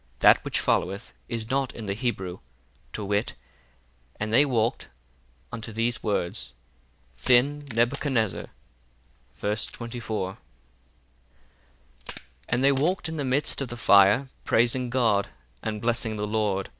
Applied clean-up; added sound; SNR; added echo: neural separator model SepFormer DNS4.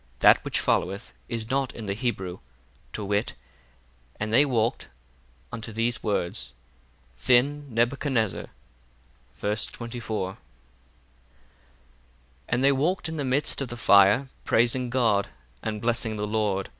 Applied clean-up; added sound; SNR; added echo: none; none; none; none.